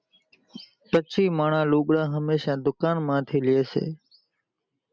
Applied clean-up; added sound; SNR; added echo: none; none; none; none.